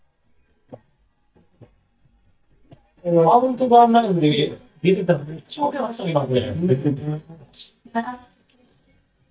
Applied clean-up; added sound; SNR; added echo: neural mask model DeepFilterNet 3.